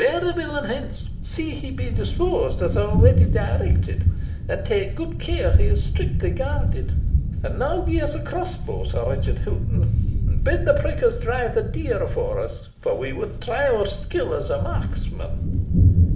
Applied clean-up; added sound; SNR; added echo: none; Thunder; -4 dB; reverberation time 0.6 s.